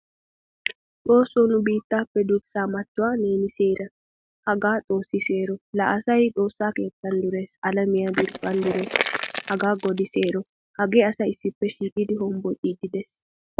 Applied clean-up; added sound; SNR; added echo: neural mask model RNNoise.